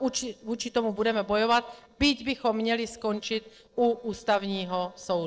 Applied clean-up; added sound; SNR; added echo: neural separator model SepFormer DNS4.